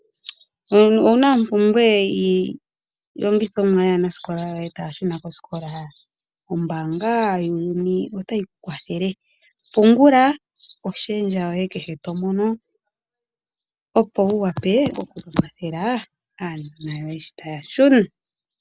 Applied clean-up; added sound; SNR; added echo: none; none; none; none.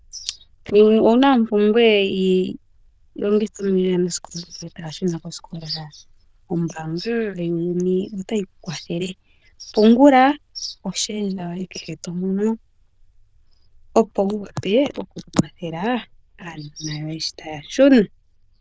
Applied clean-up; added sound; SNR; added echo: neural diffusion model UNIVERSE++.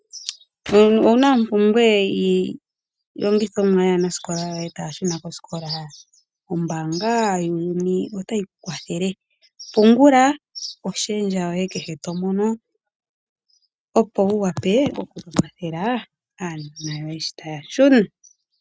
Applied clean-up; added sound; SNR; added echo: neural mask model RNNoise.